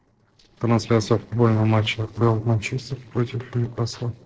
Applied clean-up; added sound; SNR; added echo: neural separator model SepFormer DNS4.